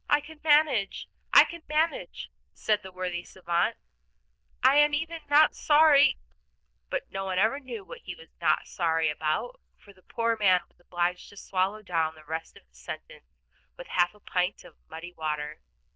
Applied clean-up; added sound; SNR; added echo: neural diffusion model UNIVERSE++.